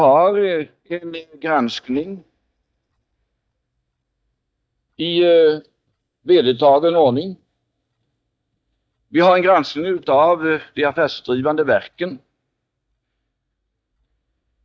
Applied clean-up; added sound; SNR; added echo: neural mask model DeepFilterNet 3.